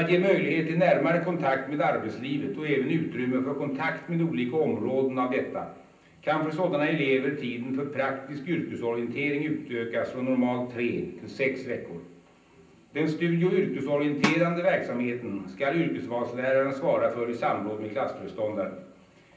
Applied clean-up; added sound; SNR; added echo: none; Drum; 7 dB; reverberation time 0.6 s.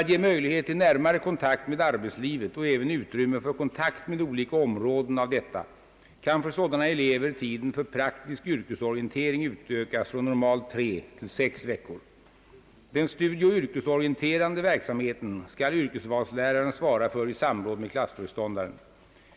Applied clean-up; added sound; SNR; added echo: none; none; none; none.